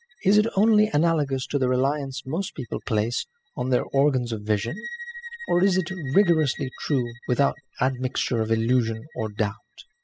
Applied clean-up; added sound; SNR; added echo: classical method spectral subtraction.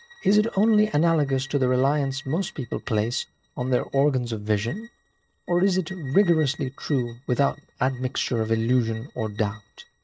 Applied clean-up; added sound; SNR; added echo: neural mask model RNNoise.